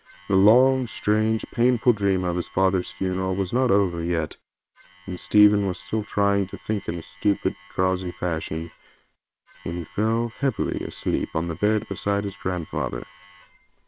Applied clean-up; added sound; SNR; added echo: neural separator model SepFormer WHAM!.